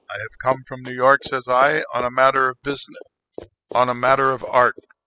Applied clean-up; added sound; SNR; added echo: classical method spectral subtraction.